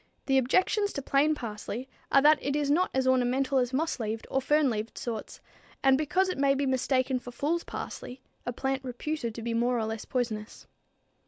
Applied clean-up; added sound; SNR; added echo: none; none; none; none.